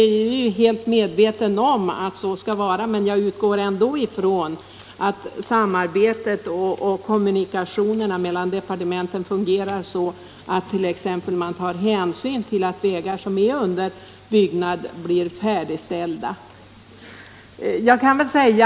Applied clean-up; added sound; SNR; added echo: none; none; none; none.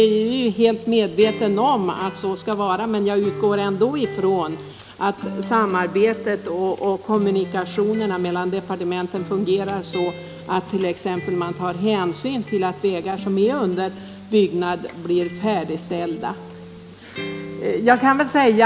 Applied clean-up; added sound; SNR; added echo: none; Acoustic guitar; 14 dB; none.